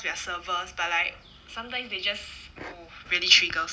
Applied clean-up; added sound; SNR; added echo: none; none; none; none.